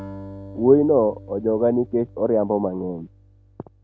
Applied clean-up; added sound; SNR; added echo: none; Acoustic guitar; 19 dB; none.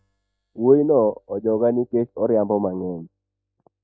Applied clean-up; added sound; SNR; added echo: neural mask model DeepFilterNet 3.